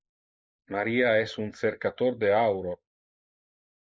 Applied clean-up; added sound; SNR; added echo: neural mask model Resemble Enhance denoiser.